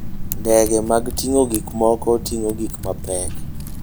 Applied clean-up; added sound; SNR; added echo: none; Typing; 6 dB; none.